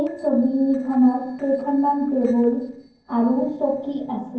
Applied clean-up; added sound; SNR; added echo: neural separator model SepFormer DNS4.